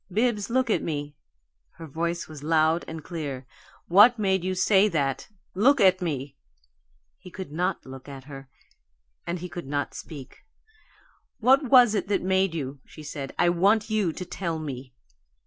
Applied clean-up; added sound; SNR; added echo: none; none; none; none.